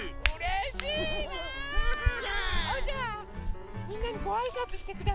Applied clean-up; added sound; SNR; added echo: none; Hands; -2 dB; none.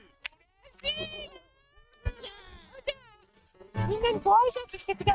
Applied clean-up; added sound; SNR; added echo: neural mask model RNNoise.